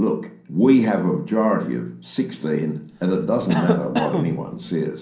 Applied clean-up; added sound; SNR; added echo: none; Cough; 6 dB; reverberation time 0.6 s.